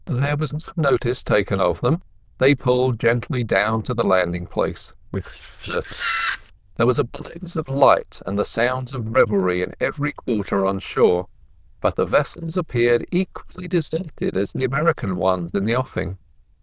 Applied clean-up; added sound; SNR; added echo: neural diffusion model UNIVERSE++.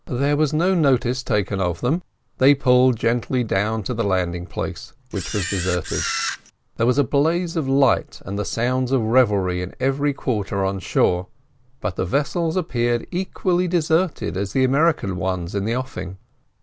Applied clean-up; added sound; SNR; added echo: none; Camera; 7 dB; none.